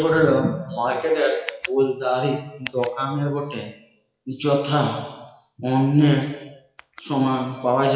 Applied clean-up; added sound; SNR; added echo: classical method WPE with log-MMSE.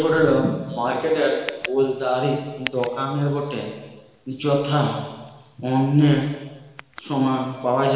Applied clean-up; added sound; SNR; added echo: none; Tick; 20 dB; reverberation time 1.1 s.